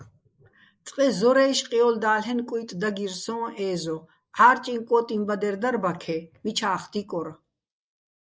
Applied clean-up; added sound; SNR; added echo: neural mask model Resemble Enhance denoiser.